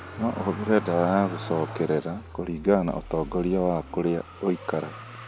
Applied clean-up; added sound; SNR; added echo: none; Motor vehicle (road); 13 dB; none.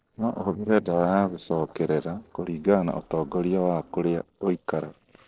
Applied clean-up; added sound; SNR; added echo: neural separator model SepFormer DNS4.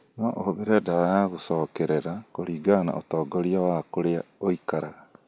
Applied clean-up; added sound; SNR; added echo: none; none; none; none.